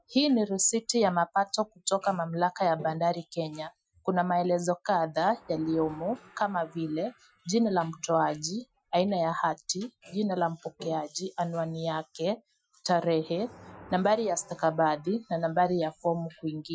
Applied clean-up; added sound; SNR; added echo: classical method Wiener filter.